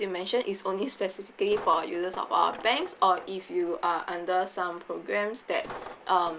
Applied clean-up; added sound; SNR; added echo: none; Coin (dropping); 18 dB; none.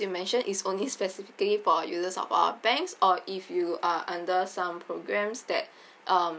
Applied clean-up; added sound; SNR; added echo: none; none; none; none.